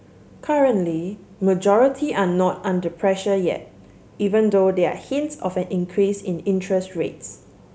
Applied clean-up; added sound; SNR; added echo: none; none; none; none.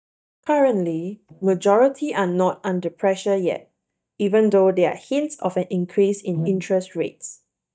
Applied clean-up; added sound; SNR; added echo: neural mask model DeepFilterNet 3.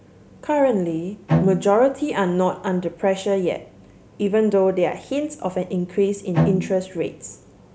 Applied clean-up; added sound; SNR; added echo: none; Bowed string instrument; 3 dB; none.